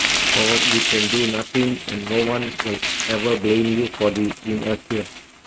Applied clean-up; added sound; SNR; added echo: neural mask model RNNoise.